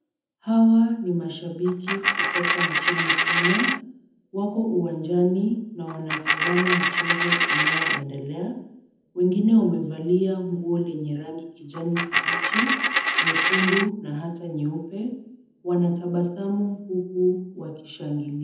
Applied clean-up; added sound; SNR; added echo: none; Coin (dropping); -2 dB; reverberation time 0.8 s.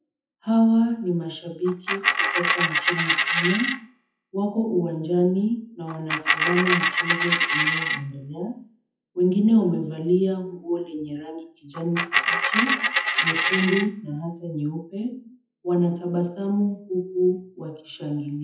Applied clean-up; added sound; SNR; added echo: classical method WPE with log-MMSE.